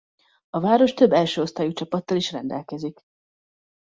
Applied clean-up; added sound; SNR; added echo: none; none; none; none.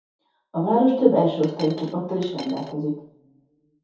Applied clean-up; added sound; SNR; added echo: none; Coin (dropping); 18 dB; reverberation time 0.6 s.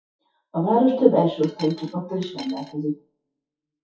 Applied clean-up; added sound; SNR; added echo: classical method WPE with log-MMSE.